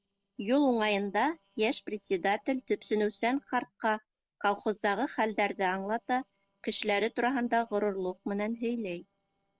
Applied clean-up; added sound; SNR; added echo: neural separator model SepFormer DNS4.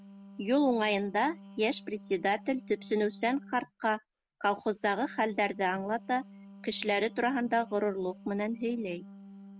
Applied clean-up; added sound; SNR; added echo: none; Wind instrument, woodwind instrument; 19 dB; none.